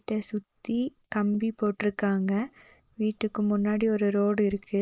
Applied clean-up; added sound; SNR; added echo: neural mask model Resemble Enhance denoiser.